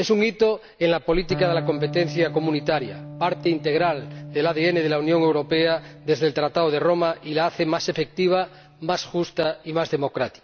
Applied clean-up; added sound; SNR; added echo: none; Electric guitar; 15 dB; none.